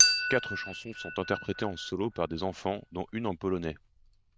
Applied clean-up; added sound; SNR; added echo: neural diffusion model UNIVERSE++.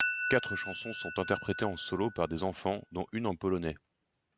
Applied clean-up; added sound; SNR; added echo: none; Chink, clink; -1 dB; none.